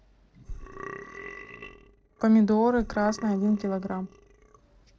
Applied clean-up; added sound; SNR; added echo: neural separator model SepFormer DNS4.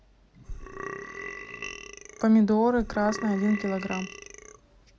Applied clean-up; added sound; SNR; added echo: none; Burping, eructation; 12 dB; none.